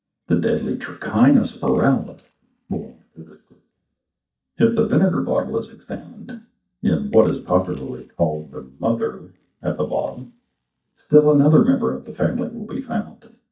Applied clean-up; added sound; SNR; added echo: neural mask model DeepFilterNet 3.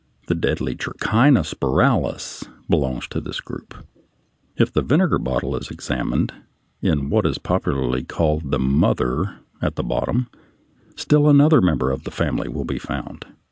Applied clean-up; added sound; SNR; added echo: none; none; none; none.